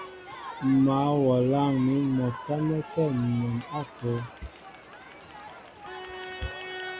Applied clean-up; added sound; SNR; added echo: none; Crowd; 14 dB; none.